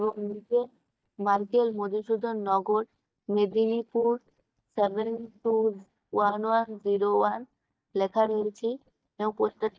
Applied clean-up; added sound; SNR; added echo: neural mask model DeepFilterNet 3.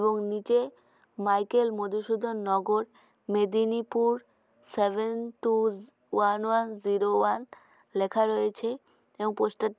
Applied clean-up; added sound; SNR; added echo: none; none; none; none.